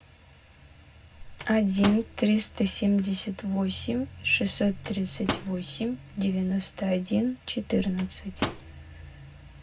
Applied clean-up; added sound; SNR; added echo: none; Microwave oven; 11 dB; reverberation time 0.3 s.